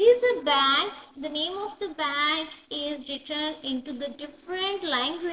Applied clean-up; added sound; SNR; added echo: neural separator model SepFormer DNS4.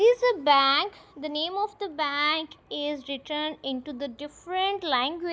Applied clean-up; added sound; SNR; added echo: none; none; none; none.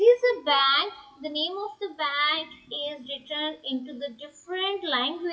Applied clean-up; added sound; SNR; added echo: classical method WPE with log-MMSE.